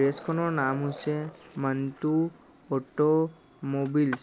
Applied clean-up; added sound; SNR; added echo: none; Skateboard; 18 dB; none.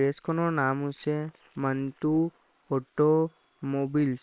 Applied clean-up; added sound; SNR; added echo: neural separator model SepFormer WHAM!.